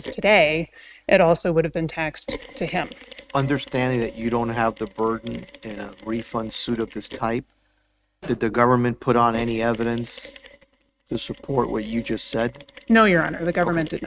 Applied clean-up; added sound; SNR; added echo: neural mask model RNNoise.